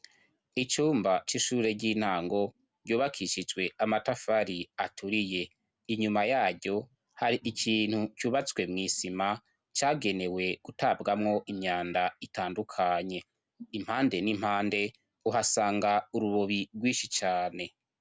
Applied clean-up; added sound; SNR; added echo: none; none; none; none.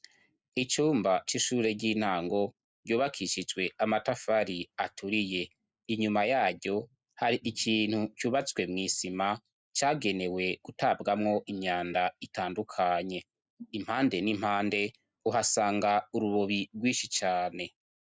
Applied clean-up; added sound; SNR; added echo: neural mask model Resemble Enhance denoiser.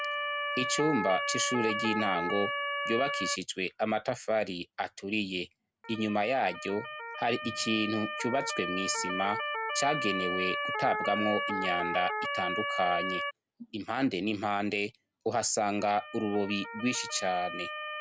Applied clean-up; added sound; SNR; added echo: none; Motor vehicle (road) / Siren; 4 dB; none.